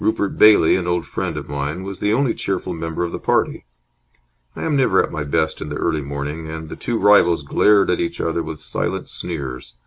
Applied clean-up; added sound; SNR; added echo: none; none; none; none.